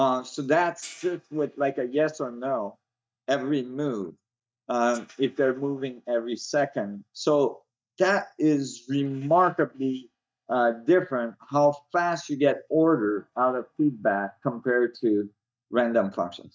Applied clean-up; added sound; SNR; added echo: neural mask model DeepFilterNet 3.